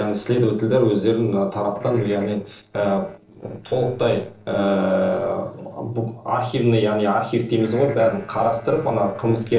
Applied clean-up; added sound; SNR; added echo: neural separator model SepFormer DNS4.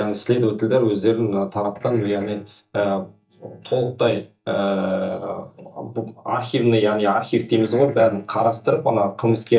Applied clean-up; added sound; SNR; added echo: neural mask model DeepFilterNet 3.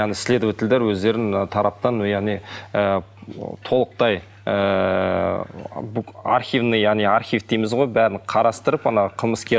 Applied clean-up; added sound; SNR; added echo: none; none; none; none.